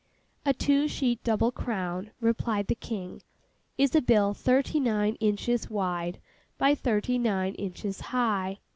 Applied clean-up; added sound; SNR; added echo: none; none; none; none.